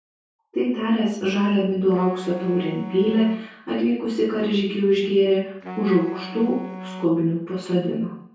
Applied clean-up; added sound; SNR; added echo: none; Wind instrument, woodwind instrument; 15 dB; reverberation time 0.6 s.